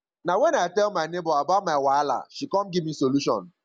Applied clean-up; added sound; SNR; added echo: none; none; none; none.